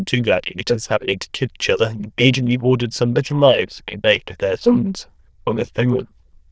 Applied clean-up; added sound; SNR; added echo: neural diffusion model UNIVERSE++.